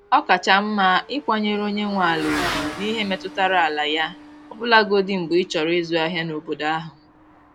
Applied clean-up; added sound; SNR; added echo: none; Motorcycle / Accelerating, revving, vroom; 14 dB; none.